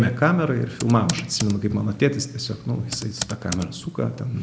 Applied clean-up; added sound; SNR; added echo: none; Computer keyboard; 13 dB; none.